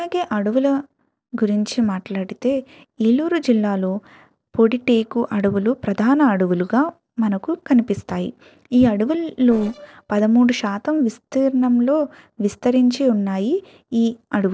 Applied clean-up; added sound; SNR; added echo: neural separator model SepFormer DNS4.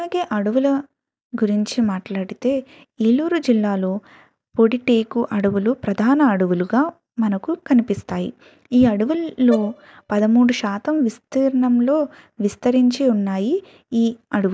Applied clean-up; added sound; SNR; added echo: neural mask model DeepFilterNet 3.